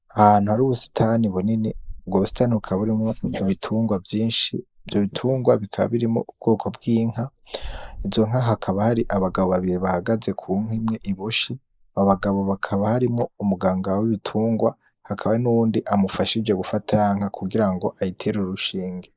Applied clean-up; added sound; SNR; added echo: neural mask model Resemble Enhance denoiser.